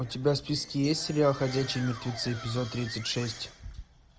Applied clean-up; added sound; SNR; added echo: none; none; none; none.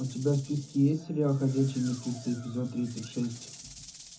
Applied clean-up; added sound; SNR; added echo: none; Rattle / Rattle (instrument); 19 dB; reverberation time 0.3 s.